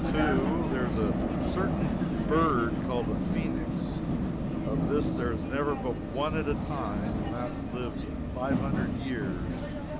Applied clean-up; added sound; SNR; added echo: none; Vehicle; -4 dB; none.